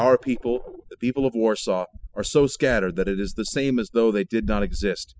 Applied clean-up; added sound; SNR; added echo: classical method spectral subtraction.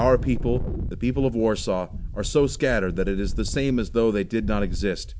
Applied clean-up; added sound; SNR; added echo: none; Wind; 5 dB; none.